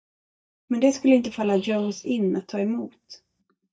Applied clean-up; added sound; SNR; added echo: neural mask model DeepFilterNet 3.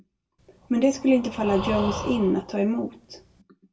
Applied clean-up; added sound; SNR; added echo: none; Breathing; 11 dB; reverberation time 0.2 s.